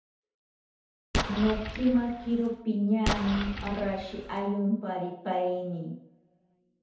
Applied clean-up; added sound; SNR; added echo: none; Explosion; 4 dB; reverberation time 0.8 s.